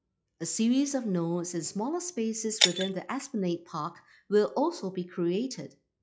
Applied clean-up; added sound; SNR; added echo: classical method log-MMSE.